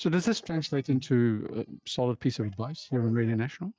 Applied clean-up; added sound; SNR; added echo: neural mask model DeepFilterNet 3.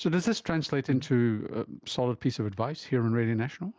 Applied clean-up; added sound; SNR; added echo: none; none; none; none.